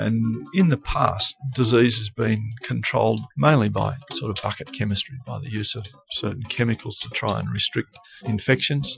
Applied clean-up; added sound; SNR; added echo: classical method Wiener filter.